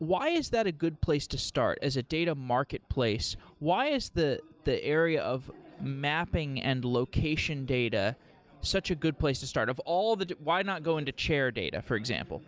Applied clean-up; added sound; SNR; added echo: none; none; none; none.